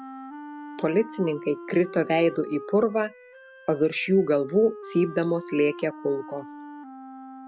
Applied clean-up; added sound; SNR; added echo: none; Wind instrument, woodwind instrument; 15 dB; none.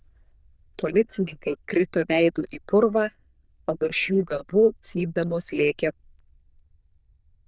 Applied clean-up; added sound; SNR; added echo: neural diffusion model UNIVERSE++.